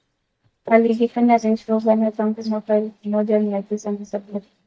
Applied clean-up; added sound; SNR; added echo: neural mask model DeepFilterNet 3.